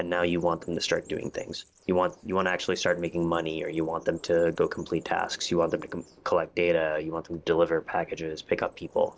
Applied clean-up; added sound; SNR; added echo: neural separator model SepFormer DNS4.